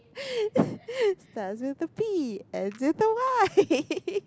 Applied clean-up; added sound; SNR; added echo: none; none; none; none.